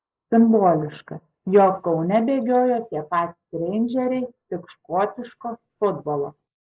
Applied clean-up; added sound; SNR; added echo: neural mask model Resemble Enhance denoiser.